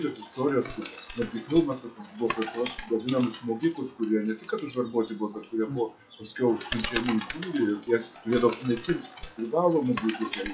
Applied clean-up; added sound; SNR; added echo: classical method log-MMSE.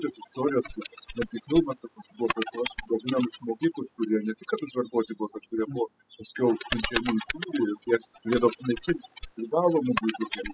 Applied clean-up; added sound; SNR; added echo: classical method spectral subtraction.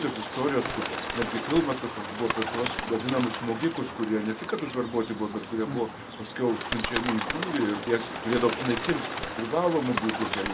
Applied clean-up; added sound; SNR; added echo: none; Bird; 5 dB; none.